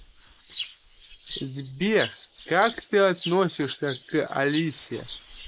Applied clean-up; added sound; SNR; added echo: neural mask model Resemble Enhance denoiser.